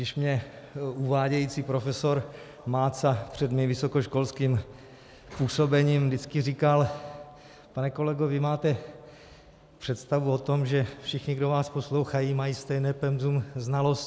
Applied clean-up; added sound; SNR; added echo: none; none; none; none.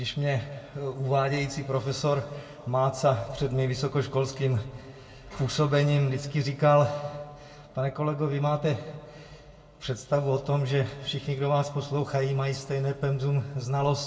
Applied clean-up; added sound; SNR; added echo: none; none; none; reverberation time 1.5 s.